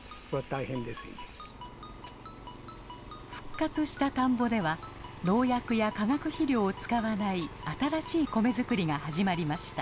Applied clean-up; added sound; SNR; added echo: none; Ringtone; 19 dB; none.